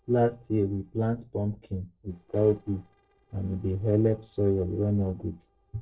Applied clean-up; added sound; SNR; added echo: neural separator model SepFormer DNS4.